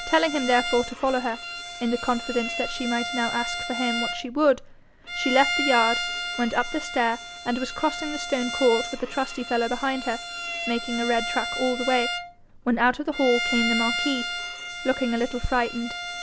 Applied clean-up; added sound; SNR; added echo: none; Bowed string instrument; 5 dB; none.